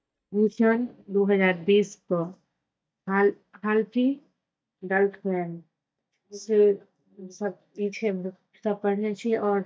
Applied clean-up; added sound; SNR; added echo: neural mask model DeepFilterNet 3.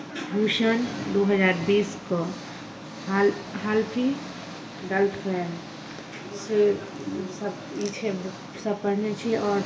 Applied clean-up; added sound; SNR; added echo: none; Engine; 12 dB; reverberation time 0.7 s.